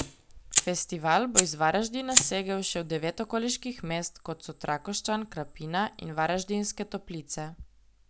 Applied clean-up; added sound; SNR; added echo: none; Fire; 3 dB; none.